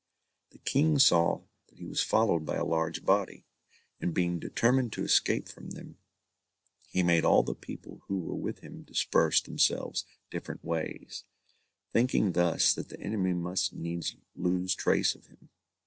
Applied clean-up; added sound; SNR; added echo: none; none; none; none.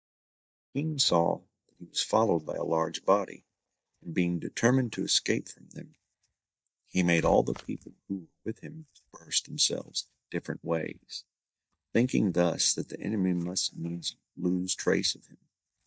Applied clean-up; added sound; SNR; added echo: neural mask model DeepFilterNet 3.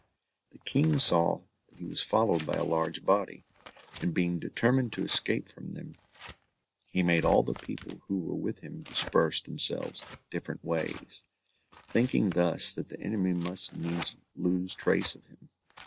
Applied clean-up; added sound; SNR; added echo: none; Tearing; 18 dB; none.